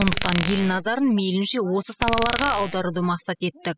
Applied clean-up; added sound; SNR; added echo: classical method spectral subtraction.